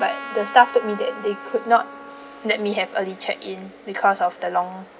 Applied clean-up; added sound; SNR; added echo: none; Trumpet; 16 dB; none.